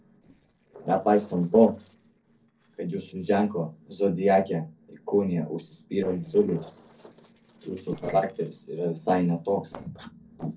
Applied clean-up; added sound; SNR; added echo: neural separator model SepFormer DNS4.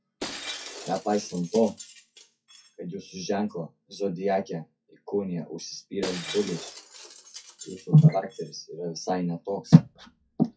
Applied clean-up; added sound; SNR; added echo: classical method WPE with log-MMSE.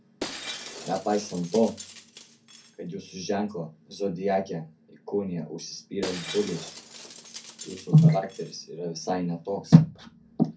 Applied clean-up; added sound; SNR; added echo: none; Shatter; 15 dB; reverberation time 0.3 s.